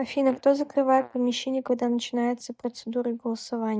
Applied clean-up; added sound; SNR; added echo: neural mask model DeepFilterNet 3.